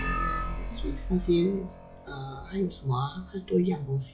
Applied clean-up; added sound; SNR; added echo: classical method log-MMSE.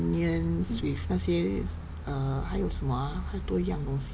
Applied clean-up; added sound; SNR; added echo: none; none; none; none.